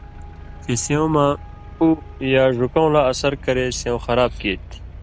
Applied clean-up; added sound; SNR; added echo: none; Traffic noise, roadway noise; 15 dB; none.